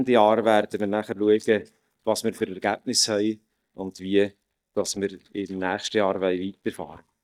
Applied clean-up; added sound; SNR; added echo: neural mask model DeepFilterNet 3.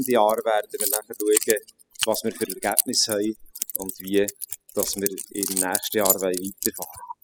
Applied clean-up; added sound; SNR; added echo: classical method spectral subtraction.